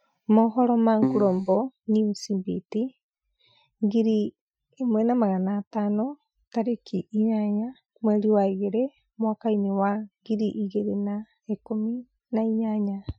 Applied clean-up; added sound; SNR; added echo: classical method Wiener filter.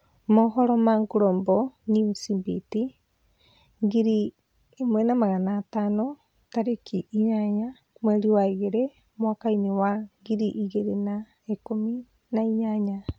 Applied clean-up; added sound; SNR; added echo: none; none; none; none.